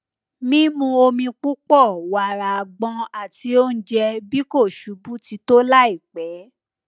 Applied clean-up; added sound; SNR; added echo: none; none; none; none.